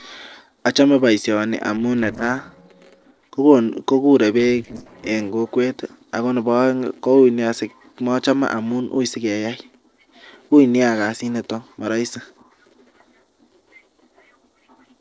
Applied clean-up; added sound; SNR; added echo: neural separator model SepFormer DNS4.